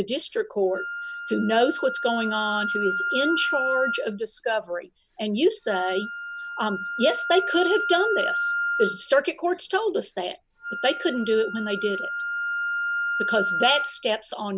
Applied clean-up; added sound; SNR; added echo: none; Wind instrument, woodwind instrument; 4 dB; none.